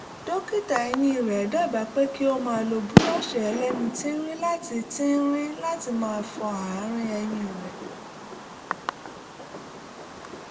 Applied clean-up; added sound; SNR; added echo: none; Fireworks; 3 dB; reverberation time 1.8 s.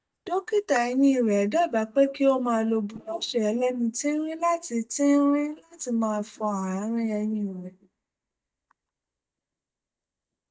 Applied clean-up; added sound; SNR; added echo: neural mask model DeepFilterNet 3.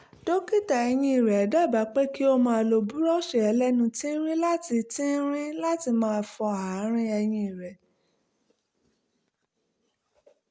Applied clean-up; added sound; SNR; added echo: none; none; none; none.